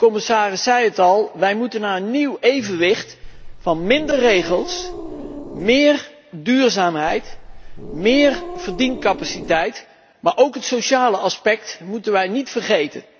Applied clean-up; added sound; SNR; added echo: none; Growling; 12 dB; none.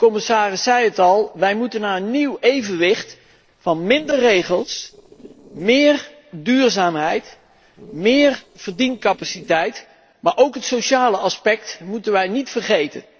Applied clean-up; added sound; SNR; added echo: neural separator model SepFormer DNS4.